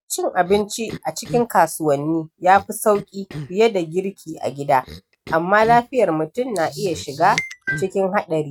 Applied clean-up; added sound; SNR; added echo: neural mask model RNNoise.